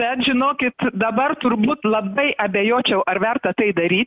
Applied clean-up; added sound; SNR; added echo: none; none; none; none.